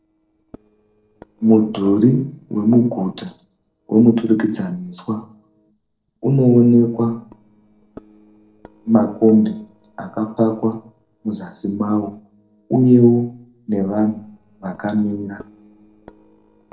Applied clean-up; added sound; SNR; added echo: neural separator model SepFormer DNS4.